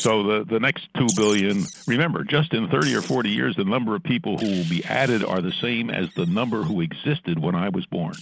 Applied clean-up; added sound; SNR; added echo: none; Wild animals; 18 dB; none.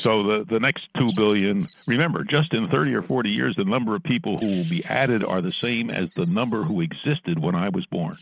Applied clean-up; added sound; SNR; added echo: neural mask model RNNoise.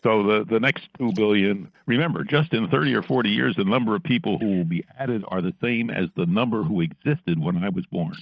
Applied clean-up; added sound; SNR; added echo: neural mask model DeepFilterNet 3.